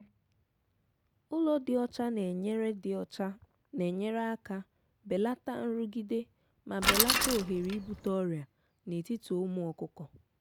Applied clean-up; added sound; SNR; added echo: none; Bicycle; -4 dB; none.